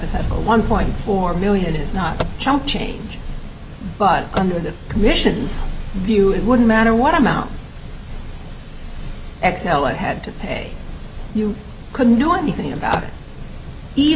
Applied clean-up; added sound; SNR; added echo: none; Car; 8 dB; none.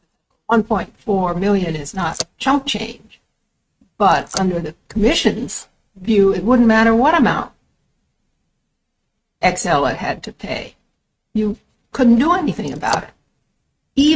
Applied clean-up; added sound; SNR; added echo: neural mask model RNNoise.